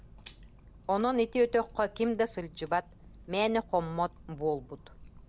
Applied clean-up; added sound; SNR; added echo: none; Chewing, mastication; 19 dB; none.